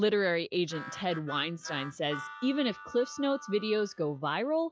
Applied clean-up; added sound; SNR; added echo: classical method log-MMSE.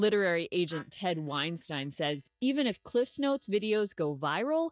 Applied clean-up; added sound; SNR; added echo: neural mask model DeepFilterNet 3.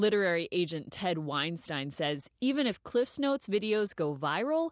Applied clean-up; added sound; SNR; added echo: none; none; none; none.